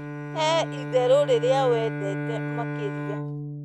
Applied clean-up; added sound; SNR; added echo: none; Bowed string instrument; 6 dB; none.